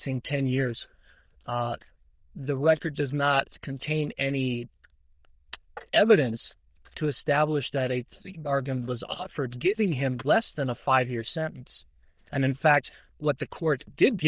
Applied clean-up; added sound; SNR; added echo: neural diffusion model UNIVERSE++.